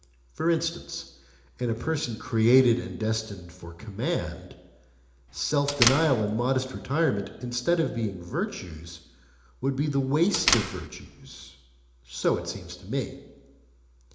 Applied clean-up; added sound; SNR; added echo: none; Door; 3 dB; reverberation time 0.8 s.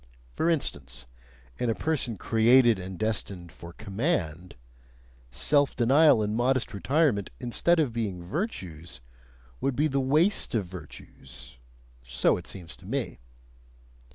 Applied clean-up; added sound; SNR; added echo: none; none; none; none.